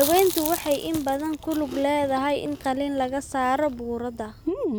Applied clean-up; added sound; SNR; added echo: none; Chewing, mastication; 9 dB; none.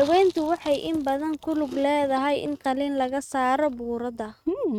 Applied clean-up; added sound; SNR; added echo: neural mask model RNNoise.